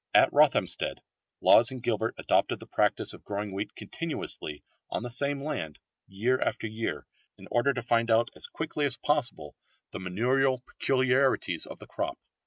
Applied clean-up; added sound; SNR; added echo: none; none; none; none.